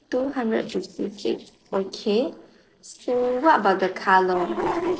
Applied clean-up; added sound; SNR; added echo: neural separator model SepFormer DNS4.